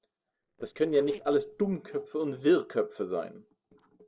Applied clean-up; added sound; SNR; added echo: neural separator model SepFormer DNS4.